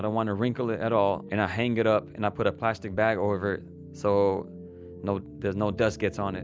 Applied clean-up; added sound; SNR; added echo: none; none; none; none.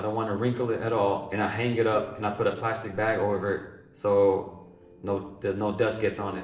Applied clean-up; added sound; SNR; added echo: neural separator model SepFormer DNS4.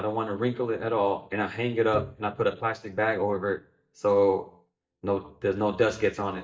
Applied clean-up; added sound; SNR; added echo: neural mask model DeepFilterNet 3.